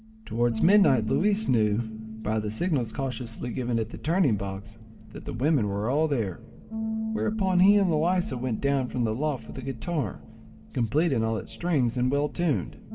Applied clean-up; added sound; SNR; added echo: none; Bass guitar; 10 dB; reverberation time 3.0 s.